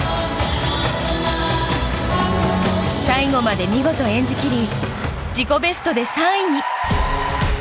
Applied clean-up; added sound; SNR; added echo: none; none; none; none.